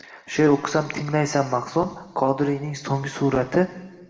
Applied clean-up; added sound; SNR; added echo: none; none; none; reverberation time 1.3 s.